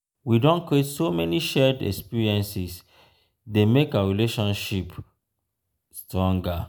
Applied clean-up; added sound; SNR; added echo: none; none; none; none.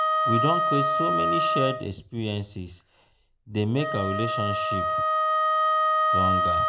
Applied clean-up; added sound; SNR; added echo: none; Wind instrument, woodwind instrument; -5 dB; none.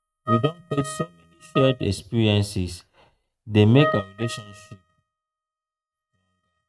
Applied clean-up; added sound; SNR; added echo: neural mask model RNNoise.